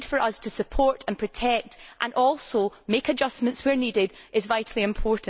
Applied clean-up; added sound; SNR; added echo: none; none; none; none.